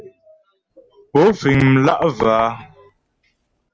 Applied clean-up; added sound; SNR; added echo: none; Knock; 17 dB; none.